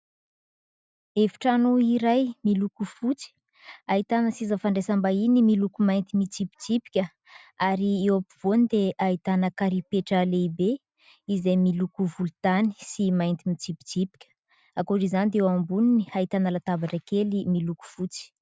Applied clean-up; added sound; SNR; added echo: none; none; none; none.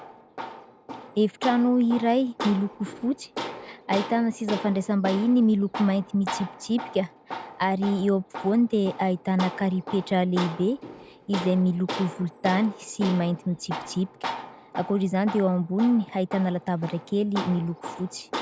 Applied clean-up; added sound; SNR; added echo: none; Tools; 12 dB; none.